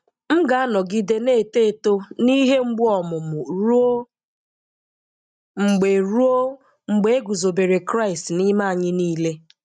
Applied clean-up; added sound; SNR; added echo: neural mask model RNNoise.